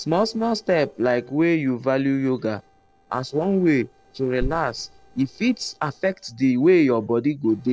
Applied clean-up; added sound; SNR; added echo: neural separator model SepFormer DNS4.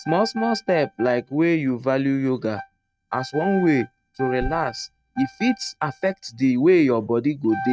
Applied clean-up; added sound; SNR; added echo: neural mask model RNNoise.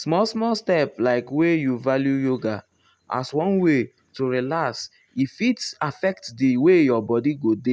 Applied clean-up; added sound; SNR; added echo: none; none; none; none.